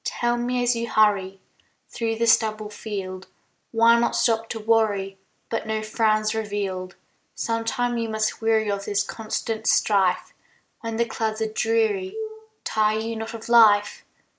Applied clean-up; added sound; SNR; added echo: neural mask model Resemble Enhance denoiser.